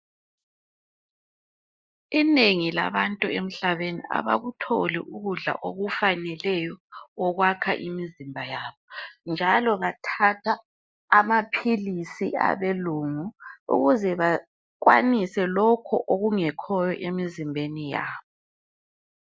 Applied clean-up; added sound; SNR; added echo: neural mask model Resemble Enhance denoiser.